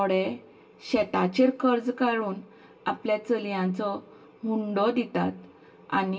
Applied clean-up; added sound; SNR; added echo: none; none; none; reverberation time 0.2 s.